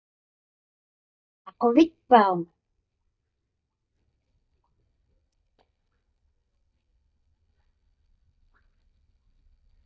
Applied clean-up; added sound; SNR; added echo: neural mask model DeepFilterNet 3.